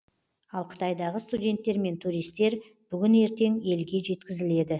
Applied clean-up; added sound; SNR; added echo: none; none; none; none.